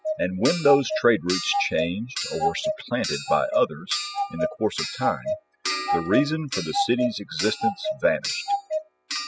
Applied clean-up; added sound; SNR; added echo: classical method spectral subtraction.